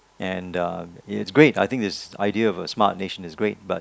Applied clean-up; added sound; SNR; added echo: none; none; none; none.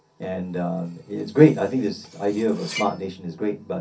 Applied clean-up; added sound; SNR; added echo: none; Cutlery, silverware; 19 dB; reverberation time 0.3 s.